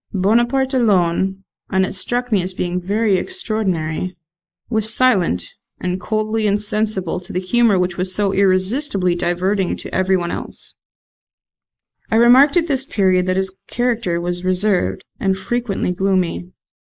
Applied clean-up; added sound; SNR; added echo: neural mask model Resemble Enhance denoiser.